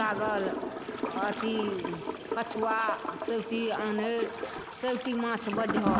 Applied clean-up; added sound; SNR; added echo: none; Toilet flush / Gurgling; 3 dB; none.